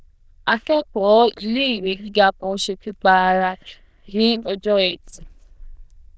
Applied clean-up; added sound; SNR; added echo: neural diffusion model UNIVERSE++.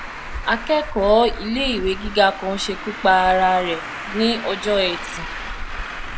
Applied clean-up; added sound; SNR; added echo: none; Traffic noise, roadway noise; 9 dB; none.